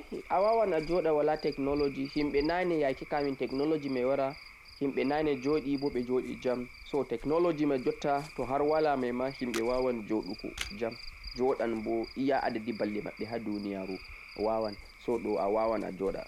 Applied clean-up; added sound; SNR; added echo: none; Camera + Cricket / Frog; 16 dB; none.